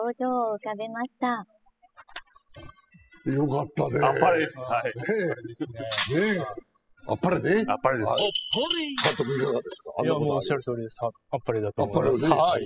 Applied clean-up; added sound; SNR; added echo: classical method spectral subtraction.